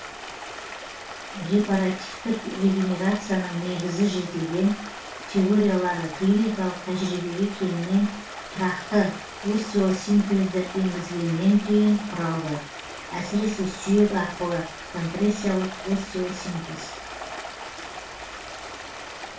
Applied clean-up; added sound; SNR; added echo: none; Stream; 12 dB; reverberation time 0.3 s.